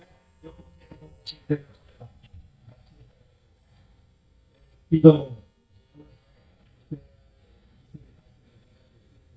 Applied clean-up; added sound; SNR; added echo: neural mask model DeepFilterNet 3.